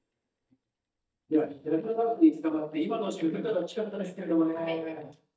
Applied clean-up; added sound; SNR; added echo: neural mask model DeepFilterNet 3.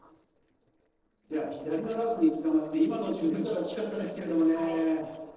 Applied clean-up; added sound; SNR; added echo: neural separator model SepFormer DNS4.